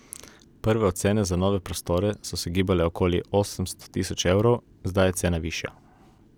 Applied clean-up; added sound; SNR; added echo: none; none; none; none.